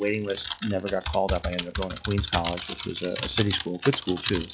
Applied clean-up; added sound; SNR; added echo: classical method log-MMSE.